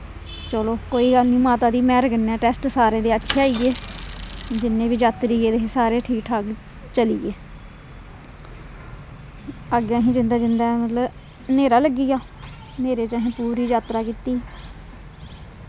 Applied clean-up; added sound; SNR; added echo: none; Mechanisms / Bicycle; 12 dB; none.